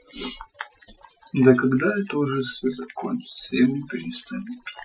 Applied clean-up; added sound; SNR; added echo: classical method Wiener filter.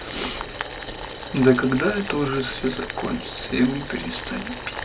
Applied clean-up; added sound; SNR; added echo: none; Boiling; 9 dB; none.